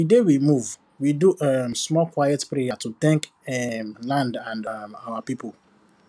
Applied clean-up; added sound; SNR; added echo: none; none; none; none.